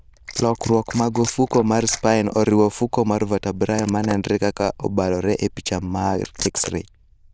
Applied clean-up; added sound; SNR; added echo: neural diffusion model UNIVERSE++.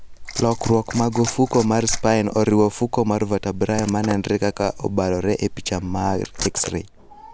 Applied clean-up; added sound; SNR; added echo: none; Liquid; 12 dB; none.